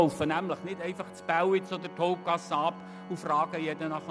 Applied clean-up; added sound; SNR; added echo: none; Organ; 15 dB; none.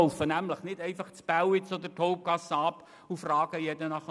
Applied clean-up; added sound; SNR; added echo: none; none; none; none.